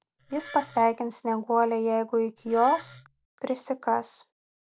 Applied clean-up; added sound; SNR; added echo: none; Wood; 19 dB; none.